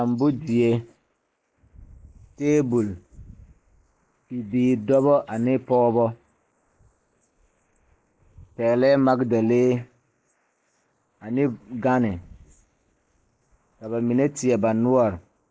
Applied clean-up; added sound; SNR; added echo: neural mask model Resemble Enhance denoiser.